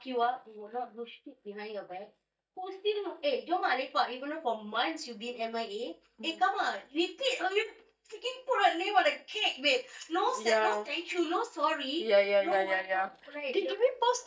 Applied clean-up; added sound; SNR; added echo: neural mask model DeepFilterNet 3.